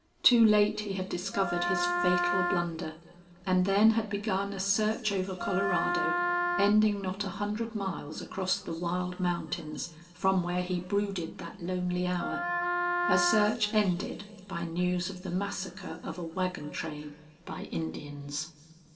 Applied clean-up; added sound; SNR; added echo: none; Wind instrument, woodwind instrument; 1 dB; reverberation time 2.6 s.